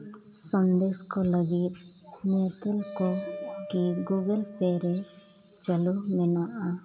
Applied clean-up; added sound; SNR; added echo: none; Wind instrument, woodwind instrument; 14 dB; reverberation time 0.3 s.